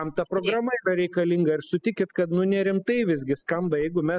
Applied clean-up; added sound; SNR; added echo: classical method spectral subtraction.